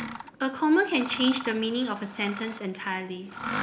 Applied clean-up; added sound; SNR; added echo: none; Mechanisms; 10 dB; none.